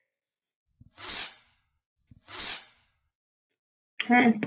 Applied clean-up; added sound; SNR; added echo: classical method WPE with log-MMSE.